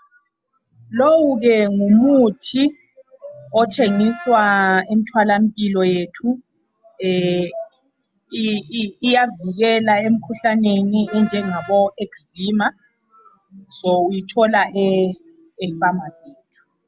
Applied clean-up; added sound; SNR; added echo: none; Wind instrument, woodwind instrument; 18 dB; none.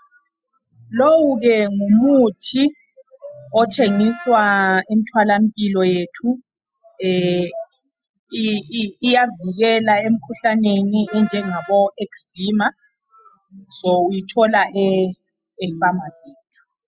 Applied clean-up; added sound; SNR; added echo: classical method spectral subtraction.